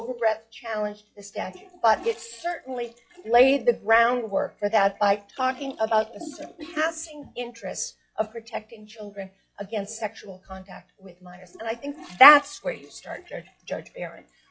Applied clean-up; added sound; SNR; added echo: classical method log-MMSE.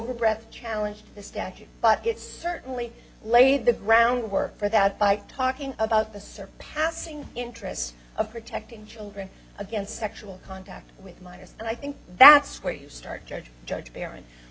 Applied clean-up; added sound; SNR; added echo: none; none; none; none.